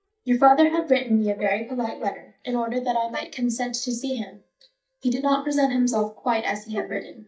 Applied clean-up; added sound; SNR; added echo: neural mask model DeepFilterNet 3.